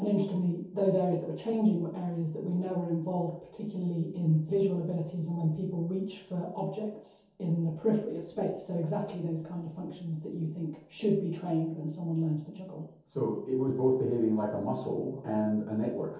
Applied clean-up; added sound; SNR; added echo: none; none; none; reverberation time 0.6 s.